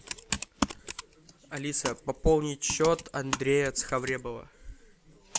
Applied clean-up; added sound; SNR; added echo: none; Computer keyboard; 8 dB; none.